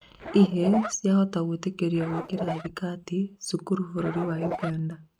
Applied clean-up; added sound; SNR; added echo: neural mask model RNNoise.